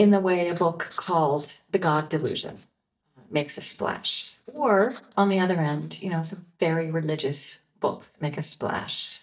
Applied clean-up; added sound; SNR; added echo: neural mask model DeepFilterNet 3.